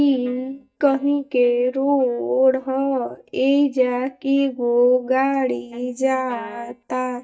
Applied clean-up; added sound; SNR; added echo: neural mask model DeepFilterNet 3.